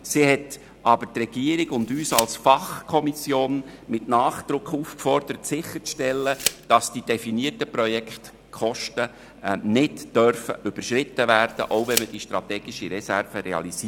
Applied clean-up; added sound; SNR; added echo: none; Tick; 11 dB; none.